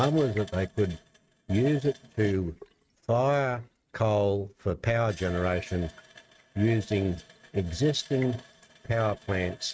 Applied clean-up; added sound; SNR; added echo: neural mask model RNNoise.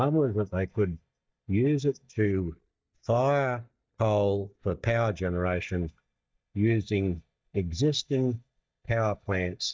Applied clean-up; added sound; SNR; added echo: neural mask model DeepFilterNet 3.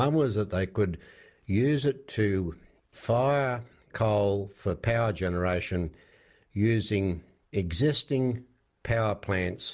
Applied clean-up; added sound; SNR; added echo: none; none; none; none.